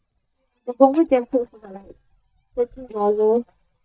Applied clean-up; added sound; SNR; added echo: neural mask model DeepFilterNet 3.